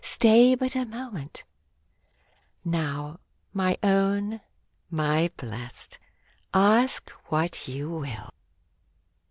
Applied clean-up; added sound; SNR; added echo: none; none; none; none.